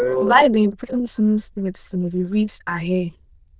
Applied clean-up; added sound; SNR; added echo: neural diffusion model UNIVERSE++.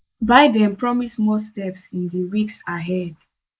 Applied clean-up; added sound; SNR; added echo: neural mask model Resemble Enhance denoiser.